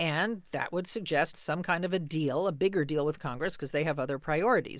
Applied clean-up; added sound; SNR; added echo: none; none; none; none.